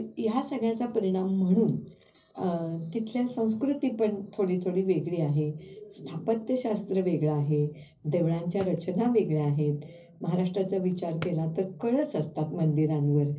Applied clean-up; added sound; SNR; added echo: neural separator model SepFormer DNS4.